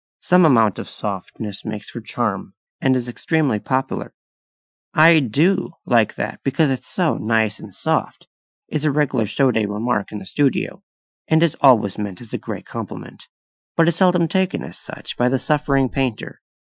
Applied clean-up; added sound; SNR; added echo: classical method Wiener filter.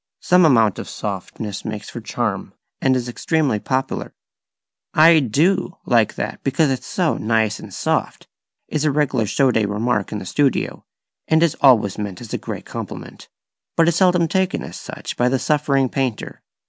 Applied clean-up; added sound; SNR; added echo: none; none; none; none.